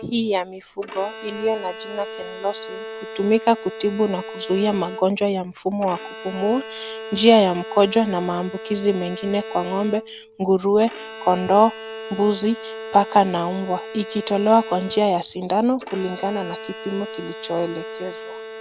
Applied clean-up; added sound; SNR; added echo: none; Bowed string instrument; 13 dB; none.